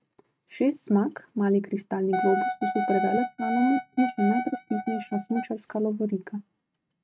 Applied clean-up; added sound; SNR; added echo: neural mask model RNNoise.